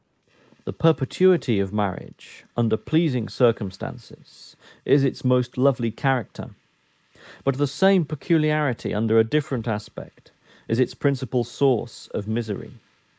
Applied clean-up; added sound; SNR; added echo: neural mask model Resemble Enhance denoiser.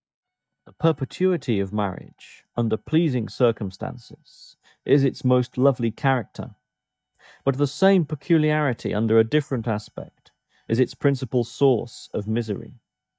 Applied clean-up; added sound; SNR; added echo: neural mask model DeepFilterNet 3.